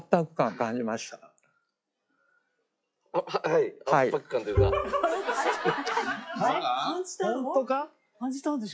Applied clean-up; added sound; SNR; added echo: classical method log-MMSE.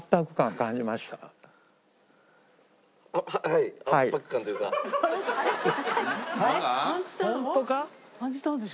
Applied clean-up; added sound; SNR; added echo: none; none; none; none.